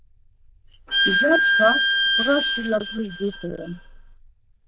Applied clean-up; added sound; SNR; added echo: neural diffusion model UNIVERSE++.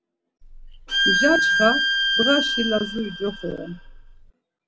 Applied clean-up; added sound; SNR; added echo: none; Bowed string instrument; -3 dB; none.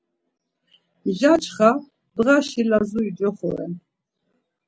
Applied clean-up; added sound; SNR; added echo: none; none; none; none.